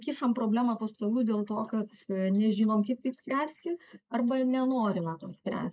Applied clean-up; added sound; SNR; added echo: neural mask model Resemble Enhance denoiser.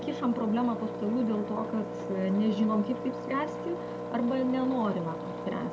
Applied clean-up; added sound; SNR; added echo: none; Engine; 6 dB; none.